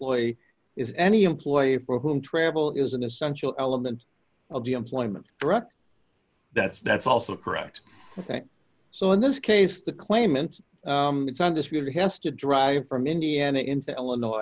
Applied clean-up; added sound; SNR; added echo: none; none; none; none.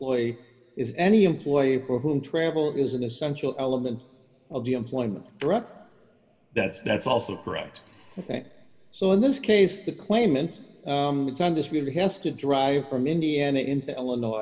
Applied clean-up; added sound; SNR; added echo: none; none; none; reverberation time 1.6 s.